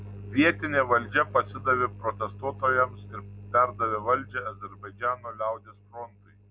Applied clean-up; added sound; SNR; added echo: none; none; none; none.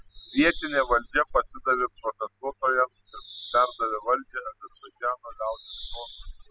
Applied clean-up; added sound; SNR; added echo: classical method spectral subtraction.